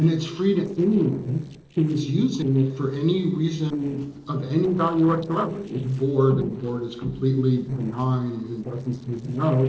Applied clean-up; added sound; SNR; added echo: neural separator model SepFormer DNS4.